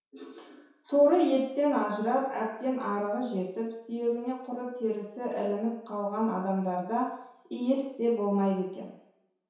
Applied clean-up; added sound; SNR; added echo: none; none; none; reverberation time 0.7 s.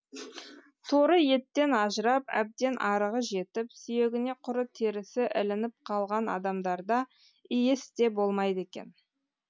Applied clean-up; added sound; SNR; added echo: none; none; none; none.